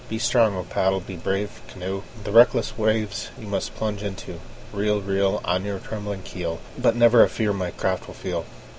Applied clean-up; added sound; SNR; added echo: none; none; none; none.